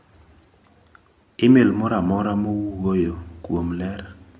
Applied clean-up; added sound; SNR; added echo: none; none; none; none.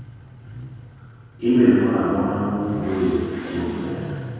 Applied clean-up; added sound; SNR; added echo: none; Motorcycle / Accelerating, revving, vroom; 12 dB; reverberation time 2.2 s.